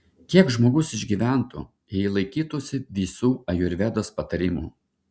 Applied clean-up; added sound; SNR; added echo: none; none; none; none.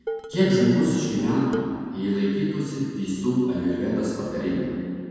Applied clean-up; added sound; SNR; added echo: none; Dishes, pots, and pans; 12 dB; reverberation time 2.0 s.